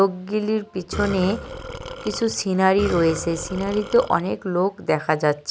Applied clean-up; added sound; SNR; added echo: none; Burping, eructation; 11 dB; none.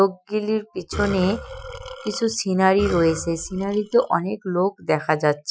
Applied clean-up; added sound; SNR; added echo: classical method Wiener filter.